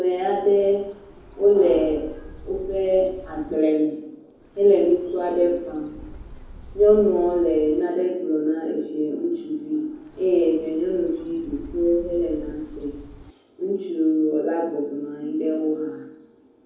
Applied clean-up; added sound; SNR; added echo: none; Bird; 19 dB; reverberation time 0.9 s.